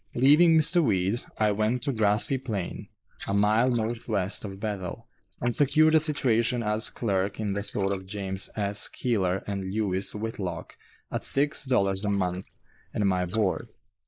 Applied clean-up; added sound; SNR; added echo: neural mask model Resemble Enhance denoiser.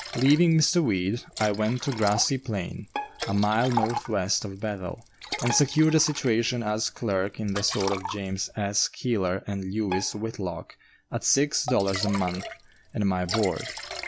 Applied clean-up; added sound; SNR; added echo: none; Bowed string instrument + Liquid; 11 dB; none.